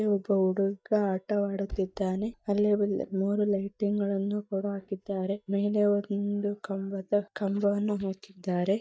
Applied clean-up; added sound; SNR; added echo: neural mask model DeepFilterNet 3.